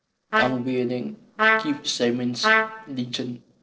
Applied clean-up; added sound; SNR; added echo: neural separator model SepFormer DNS4.